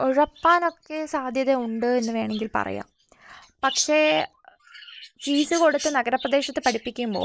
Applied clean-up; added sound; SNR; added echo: neural mask model Resemble Enhance denoiser.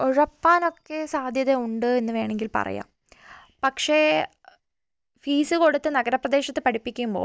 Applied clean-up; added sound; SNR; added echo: none; none; none; none.